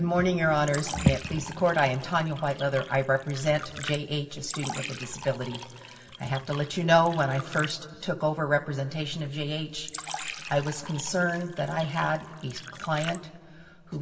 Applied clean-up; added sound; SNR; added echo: none; Fill (with liquid); 13 dB; reverberation time 2.6 s.